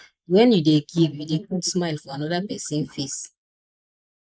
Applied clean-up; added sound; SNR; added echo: neural mask model Resemble Enhance denoiser.